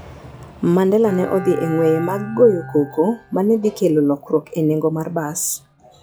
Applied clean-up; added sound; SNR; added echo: classical method log-MMSE.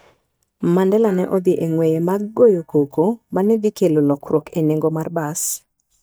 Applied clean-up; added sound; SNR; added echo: neural mask model DeepFilterNet 3.